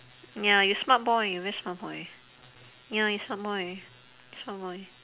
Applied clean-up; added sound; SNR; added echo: none; none; none; none.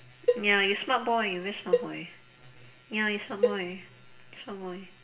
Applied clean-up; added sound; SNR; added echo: none; Cowbell; 2 dB; reverberation time 1.1 s.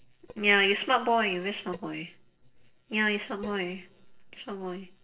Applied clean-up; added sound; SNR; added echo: neural separator model SepFormer DNS4.